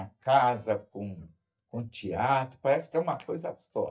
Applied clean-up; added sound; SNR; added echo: neural mask model DeepFilterNet 3.